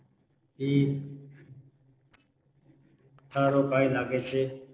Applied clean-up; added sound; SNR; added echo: neural separator model SepFormer DNS4.